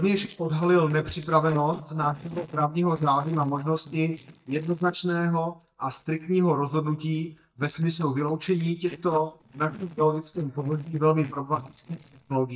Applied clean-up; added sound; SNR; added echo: neural mask model DeepFilterNet 3.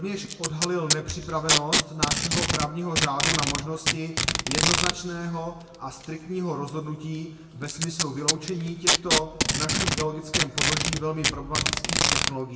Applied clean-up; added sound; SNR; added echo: none; Packing tape, duct tape; -4 dB; reverberation time 1.0 s.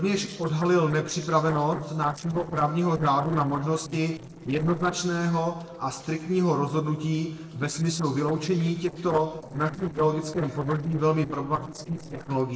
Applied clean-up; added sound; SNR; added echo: neural separator model SepFormer DNS4.